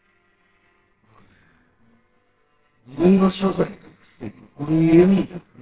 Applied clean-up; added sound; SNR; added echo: neural separator model SepFormer WHAMR!.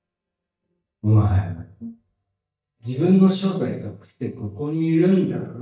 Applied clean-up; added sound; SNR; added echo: neural mask model DeepFilterNet 3.